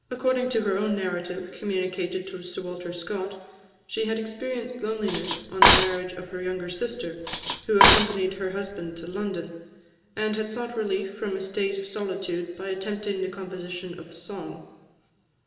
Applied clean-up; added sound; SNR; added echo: none; Cutlery, silverware; -5 dB; reverberation time 1.4 s.